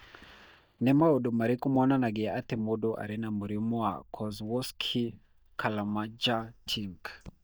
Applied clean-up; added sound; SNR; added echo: neural mask model DeepFilterNet 3.